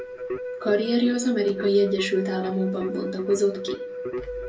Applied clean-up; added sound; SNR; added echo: none; Keyboard (musical); 7 dB; reverberation time 0.2 s.